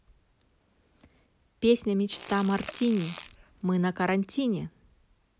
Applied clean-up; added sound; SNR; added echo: none; Fart; 15 dB; none.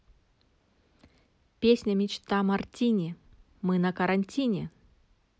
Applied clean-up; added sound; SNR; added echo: none; none; none; none.